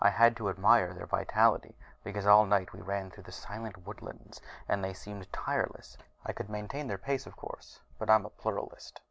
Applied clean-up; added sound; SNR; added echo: none; none; none; none.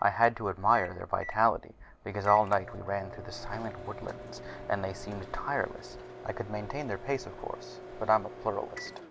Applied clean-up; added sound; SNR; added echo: none; Microwave oven; 14 dB; none.